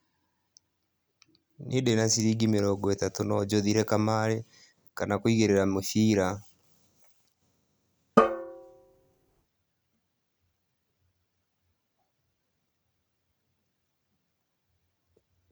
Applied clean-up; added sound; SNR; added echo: none; Drum; -2 dB; none.